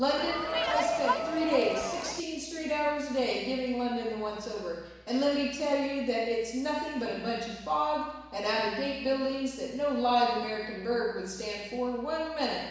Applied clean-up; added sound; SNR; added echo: none; Crowd; 1 dB; reverberation time 1.1 s.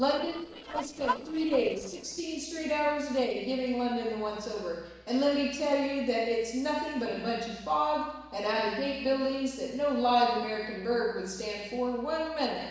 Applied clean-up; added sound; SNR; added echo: neural separator model SepFormer DNS4.